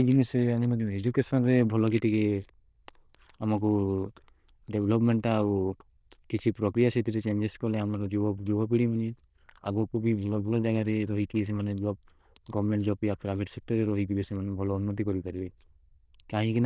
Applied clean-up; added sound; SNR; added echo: neural diffusion model UNIVERSE++.